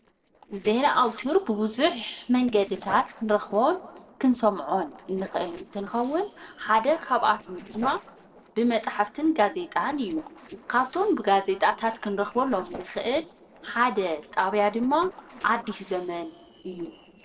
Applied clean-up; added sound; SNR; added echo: neural separator model SepFormer DNS4.